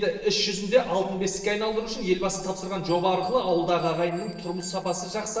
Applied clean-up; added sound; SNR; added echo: neural separator model SepFormer DNS4.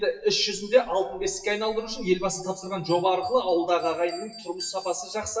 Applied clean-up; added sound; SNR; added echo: classical method WPE with log-MMSE.